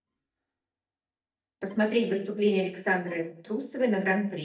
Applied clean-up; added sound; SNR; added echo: neural mask model DeepFilterNet 3.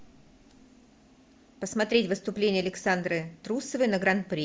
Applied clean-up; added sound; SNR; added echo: none; none; none; none.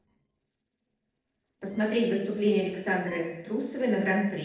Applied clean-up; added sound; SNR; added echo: neural separator model SepFormer DNS4.